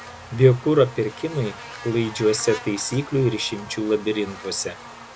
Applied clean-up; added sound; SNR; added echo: none; Buzz; 16 dB; none.